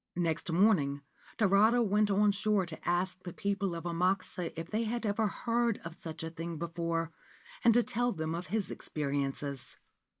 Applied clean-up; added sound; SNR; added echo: none; none; none; none.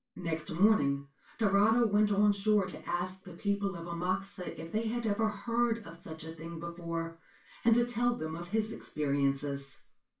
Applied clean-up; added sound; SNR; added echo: none; none; none; reverberation time 0.2 s.